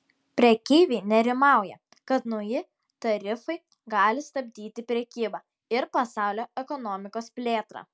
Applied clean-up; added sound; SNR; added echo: none; none; none; none.